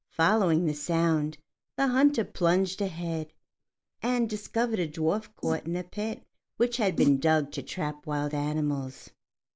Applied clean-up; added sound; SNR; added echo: neural mask model Resemble Enhance denoiser.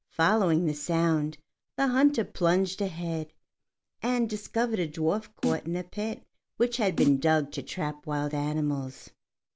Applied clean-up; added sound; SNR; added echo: none; Snare drum; 7 dB; none.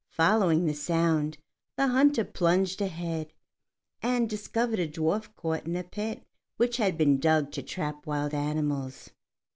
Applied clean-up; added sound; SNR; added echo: none; none; none; none.